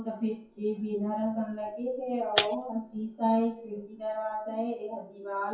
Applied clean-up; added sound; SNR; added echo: classical method WPE with log-MMSE.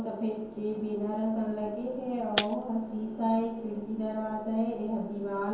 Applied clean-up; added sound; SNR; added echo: none; Shatter; 10 dB; reverberation time 0.9 s.